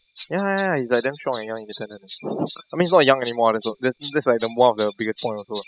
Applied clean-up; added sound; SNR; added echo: classical method spectral subtraction.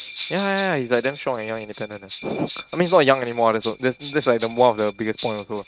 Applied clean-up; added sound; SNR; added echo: neural mask model RNNoise.